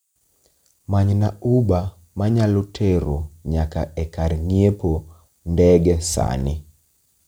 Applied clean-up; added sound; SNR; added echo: none; none; none; none.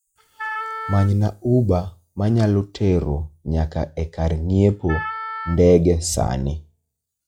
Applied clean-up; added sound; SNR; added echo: classical method log-MMSE.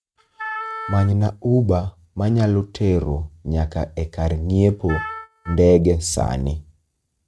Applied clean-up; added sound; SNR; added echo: neural mask model RNNoise.